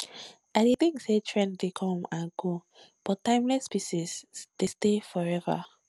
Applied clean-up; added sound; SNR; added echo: none; none; none; none.